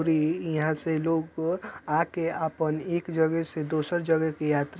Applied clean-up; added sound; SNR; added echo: none; none; none; none.